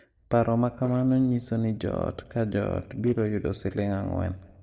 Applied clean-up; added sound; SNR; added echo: neural separator model SepFormer DNS4.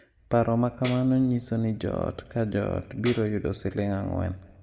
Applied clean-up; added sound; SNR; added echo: none; Tambourine; 18 dB; reverberation time 1.2 s.